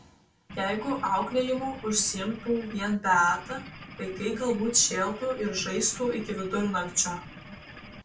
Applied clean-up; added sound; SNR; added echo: none; Engine / Boat, Water vehicle; 15 dB; reverberation time 0.2 s.